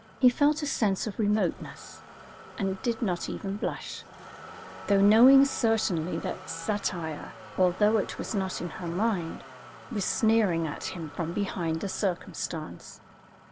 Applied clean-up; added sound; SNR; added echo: none; Motor vehicle (road); 18 dB; none.